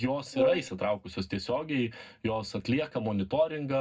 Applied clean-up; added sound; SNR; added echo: neural separator model SepFormer DNS4.